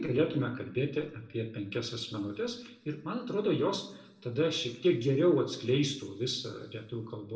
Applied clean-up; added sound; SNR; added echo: none; none; none; reverberation time 0.6 s.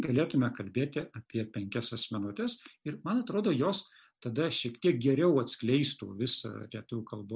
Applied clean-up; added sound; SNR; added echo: none; none; none; none.